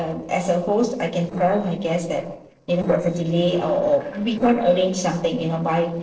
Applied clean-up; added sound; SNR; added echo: neural separator model SepFormer DNS4.